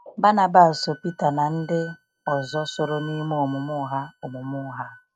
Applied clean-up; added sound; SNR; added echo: neural mask model RNNoise.